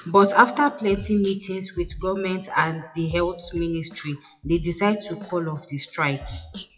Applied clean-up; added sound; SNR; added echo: classical method WPE with log-MMSE.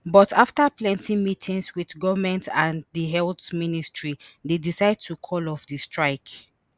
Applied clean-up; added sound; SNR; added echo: none; none; none; none.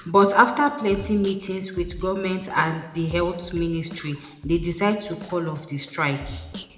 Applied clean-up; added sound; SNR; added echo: none; Drum kit; 15 dB; reverberation time 0.6 s.